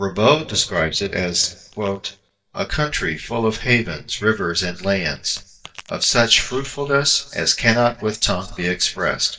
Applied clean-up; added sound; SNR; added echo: neural mask model DeepFilterNet 3.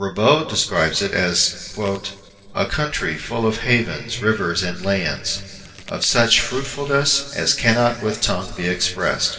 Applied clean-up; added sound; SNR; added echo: neural separator model SepFormer DNS4.